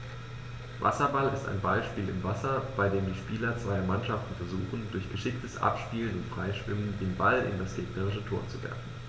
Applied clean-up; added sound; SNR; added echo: none; none; none; none.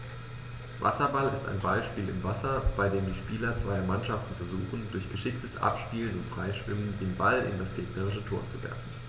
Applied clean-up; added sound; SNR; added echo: none; Bicycle; 12 dB; none.